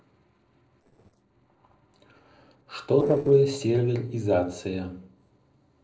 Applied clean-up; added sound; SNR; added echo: neural separator model SepFormer DNS4.